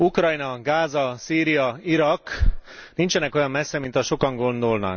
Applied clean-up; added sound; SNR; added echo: none; none; none; none.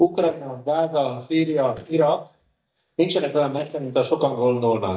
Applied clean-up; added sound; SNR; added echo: neural mask model DeepFilterNet 3.